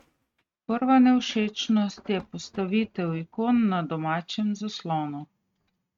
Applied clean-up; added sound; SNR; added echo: neural mask model RNNoise.